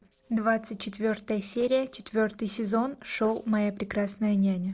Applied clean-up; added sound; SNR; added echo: neural separator model SepFormer DNS4.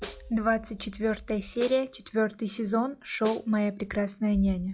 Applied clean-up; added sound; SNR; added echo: classical method log-MMSE.